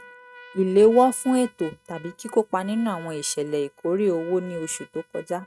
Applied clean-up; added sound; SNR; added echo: neural mask model RNNoise.